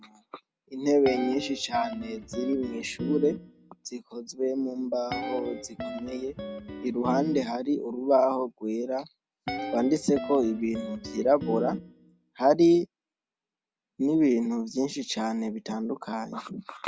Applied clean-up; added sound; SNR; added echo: none; Guitar; 10 dB; none.